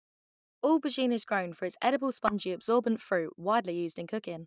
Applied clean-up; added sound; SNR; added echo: neural mask model DeepFilterNet 3.